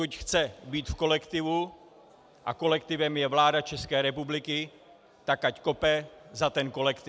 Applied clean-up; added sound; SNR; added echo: none; none; none; none.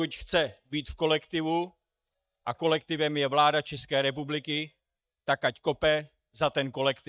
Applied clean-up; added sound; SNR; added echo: neural mask model DeepFilterNet 3.